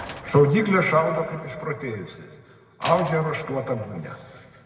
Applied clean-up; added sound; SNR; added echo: none; Slam; 17 dB; reverberation time 1.9 s.